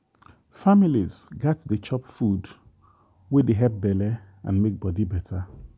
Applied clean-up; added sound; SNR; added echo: none; none; none; none.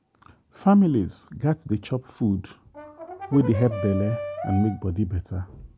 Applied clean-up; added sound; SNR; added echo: none; Brass instrument; 10 dB; none.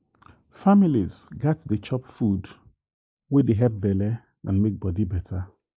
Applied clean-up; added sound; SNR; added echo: neural mask model Resemble Enhance denoiser.